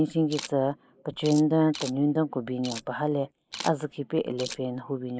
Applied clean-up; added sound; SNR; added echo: neural mask model Resemble Enhance denoiser.